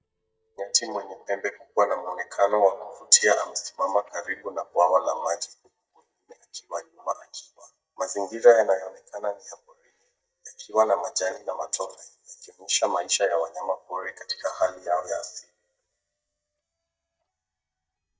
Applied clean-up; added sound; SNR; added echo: neural mask model DeepFilterNet 3.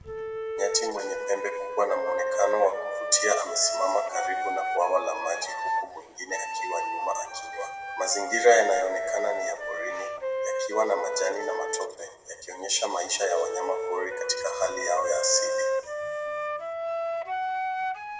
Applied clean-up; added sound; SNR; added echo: none; Wind instrument, woodwind instrument; 2 dB; reverberation time 1.2 s.